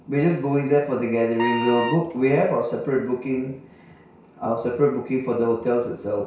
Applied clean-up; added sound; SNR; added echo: none; Wind instrument, woodwind instrument; 7 dB; reverberation time 0.6 s.